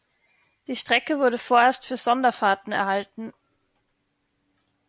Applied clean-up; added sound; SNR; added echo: none; none; none; none.